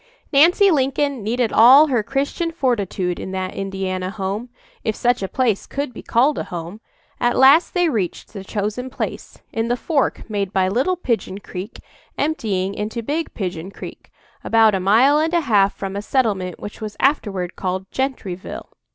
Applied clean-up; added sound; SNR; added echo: none; none; none; none.